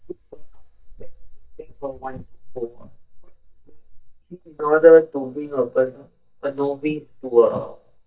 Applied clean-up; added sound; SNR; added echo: neural mask model DeepFilterNet 3.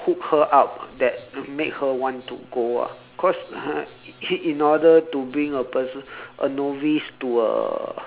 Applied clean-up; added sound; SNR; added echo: none; none; none; none.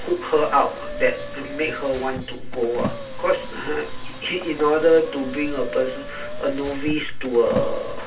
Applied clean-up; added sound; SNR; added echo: none; Car; 12 dB; reverberation time 0.2 s.